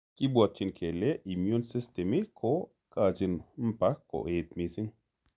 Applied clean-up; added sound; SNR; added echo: none; none; none; none.